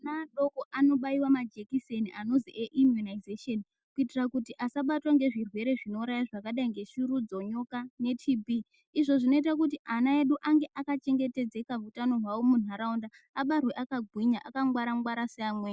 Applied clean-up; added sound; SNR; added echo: none; none; none; none.